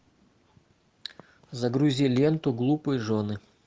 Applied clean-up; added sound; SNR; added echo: none; none; none; none.